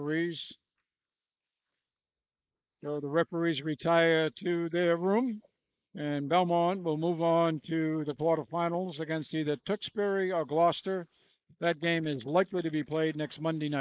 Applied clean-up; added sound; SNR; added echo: neural mask model Resemble Enhance denoiser.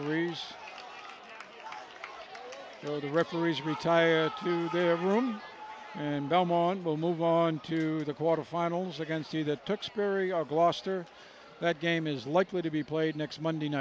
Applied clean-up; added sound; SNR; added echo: none; none; none; none.